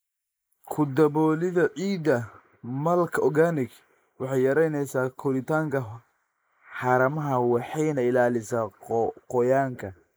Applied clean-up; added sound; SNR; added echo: neural mask model Resemble Enhance denoiser.